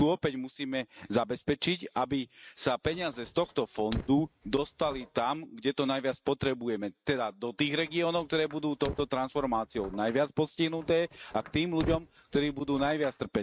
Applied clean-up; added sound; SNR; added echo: neural mask model RNNoise.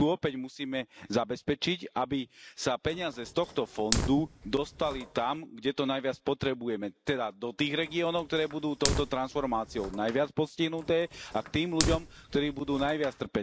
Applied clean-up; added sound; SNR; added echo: none; Fire; 7 dB; none.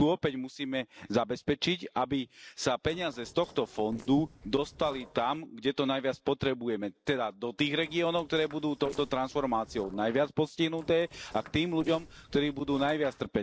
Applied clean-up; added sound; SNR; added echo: neural separator model SepFormer DNS4.